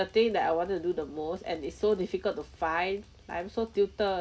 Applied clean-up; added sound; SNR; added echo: none; none; none; none.